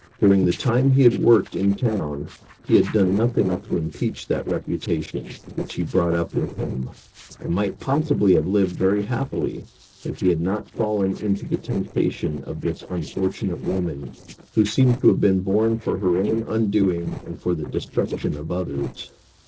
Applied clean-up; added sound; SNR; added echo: neural separator model SepFormer DNS4.